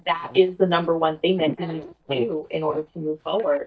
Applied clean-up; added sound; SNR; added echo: neural mask model DeepFilterNet 3.